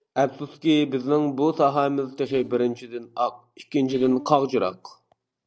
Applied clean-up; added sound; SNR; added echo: neural separator model SepFormer DNS4.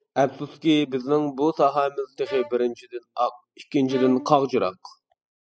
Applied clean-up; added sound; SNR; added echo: classical method spectral subtraction.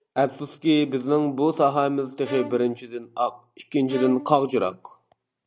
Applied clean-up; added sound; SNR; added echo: none; Bowed string instrument; 15 dB; none.